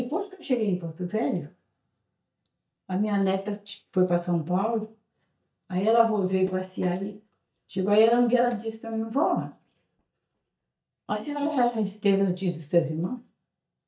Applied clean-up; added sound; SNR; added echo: neural mask model DeepFilterNet 3.